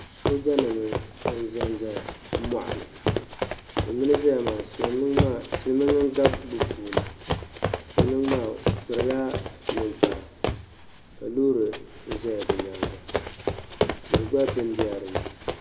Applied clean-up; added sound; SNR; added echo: none; Run; 1 dB; none.